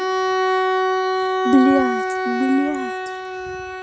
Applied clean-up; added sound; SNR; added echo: neural mask model RNNoise.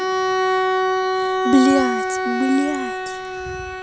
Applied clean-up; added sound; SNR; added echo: none; Bowed string instrument; -2 dB; none.